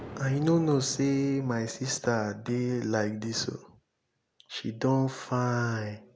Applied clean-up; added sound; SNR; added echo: none; Thunder; 20 dB; none.